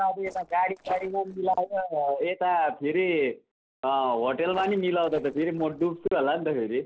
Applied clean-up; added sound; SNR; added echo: neural separator model SepFormer DNS4.